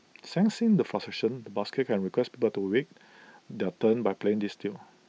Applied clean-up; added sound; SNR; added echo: none; none; none; none.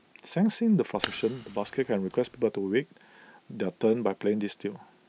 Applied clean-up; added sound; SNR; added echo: none; Fire; 8 dB; none.